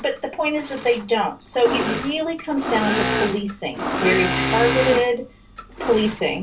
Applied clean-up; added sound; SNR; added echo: none; Engine / Mechanisms; 4 dB; reverberation time 0.2 s.